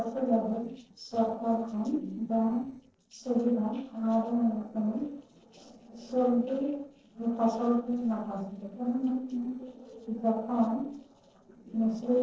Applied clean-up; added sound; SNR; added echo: neural separator model SepFormer DNS4.